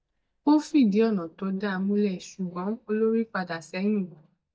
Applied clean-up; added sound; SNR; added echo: neural mask model DeepFilterNet 3.